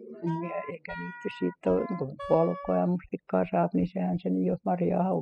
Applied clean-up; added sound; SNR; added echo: classical method spectral subtraction.